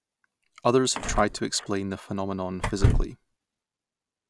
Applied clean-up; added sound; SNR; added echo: none; Door / Car; 0 dB; none.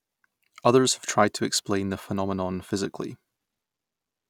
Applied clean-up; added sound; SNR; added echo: none; none; none; none.